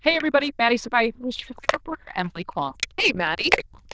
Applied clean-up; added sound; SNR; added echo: neural diffusion model UNIVERSE++.